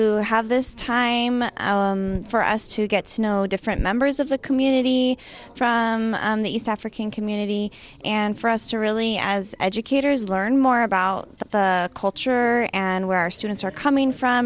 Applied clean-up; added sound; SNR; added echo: none; none; none; none.